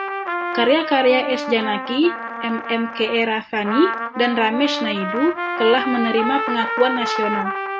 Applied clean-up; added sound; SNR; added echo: none; Trumpet; 5 dB; none.